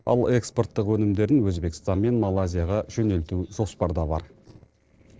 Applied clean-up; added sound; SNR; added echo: neural separator model SepFormer DNS4.